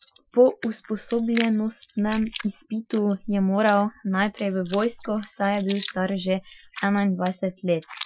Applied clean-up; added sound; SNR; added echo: classical method Wiener filter.